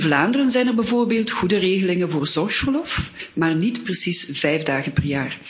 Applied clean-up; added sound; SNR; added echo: none; none; none; none.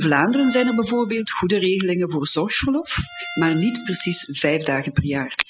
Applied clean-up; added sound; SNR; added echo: classical method spectral subtraction.